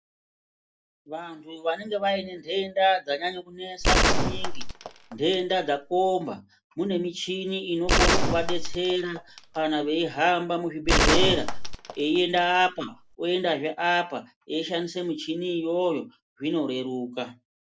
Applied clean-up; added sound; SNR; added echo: none; Gunshot, gunfire; -2 dB; none.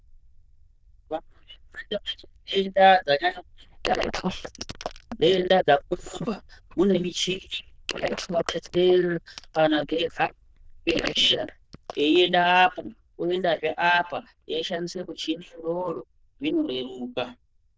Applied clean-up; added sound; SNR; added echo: neural diffusion model UNIVERSE++.